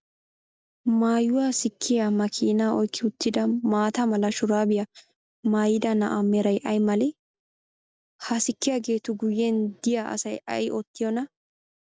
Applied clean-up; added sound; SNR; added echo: none; none; none; none.